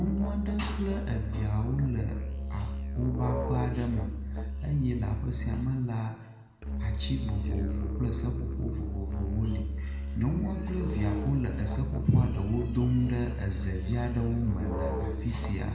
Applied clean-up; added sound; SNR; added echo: none; Musical instrument; 2 dB; reverberation time 1.0 s.